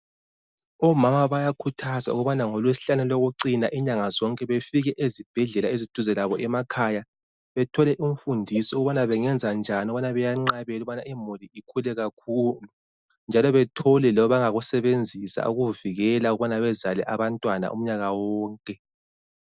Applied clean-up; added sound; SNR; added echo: none; none; none; none.